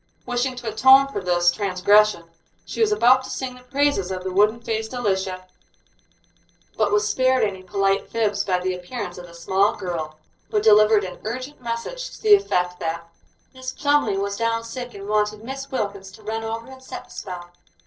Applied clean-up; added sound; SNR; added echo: neural separator model SepFormer DNS4.